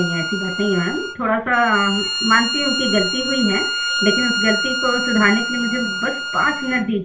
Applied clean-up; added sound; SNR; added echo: none; Bowed string instrument; 3 dB; reverberation time 0.3 s.